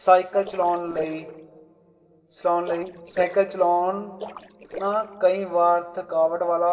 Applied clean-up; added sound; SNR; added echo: neural separator model SepFormer DNS4.